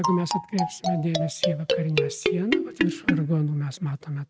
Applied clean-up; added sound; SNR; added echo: neural mask model RNNoise.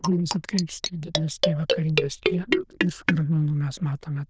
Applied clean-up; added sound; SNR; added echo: neural diffusion model UNIVERSE++.